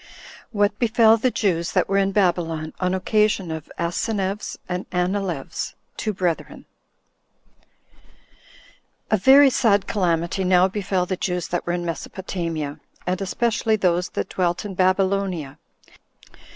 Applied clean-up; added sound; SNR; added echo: none; none; none; none.